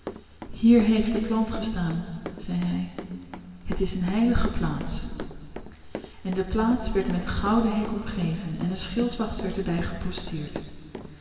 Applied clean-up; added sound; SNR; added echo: none; Run; 16 dB; reverberation time 2.5 s.